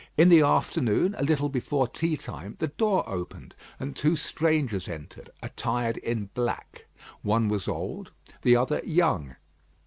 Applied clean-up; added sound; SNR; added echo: none; none; none; none.